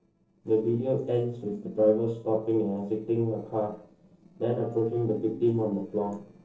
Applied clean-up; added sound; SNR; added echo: neural separator model SepFormer DNS4.